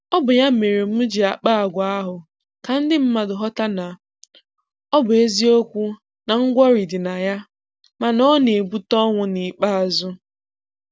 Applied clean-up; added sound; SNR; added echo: none; none; none; none.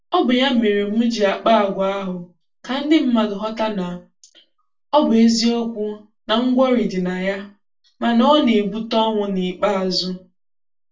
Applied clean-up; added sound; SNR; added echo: none; none; none; reverberation time 0.3 s.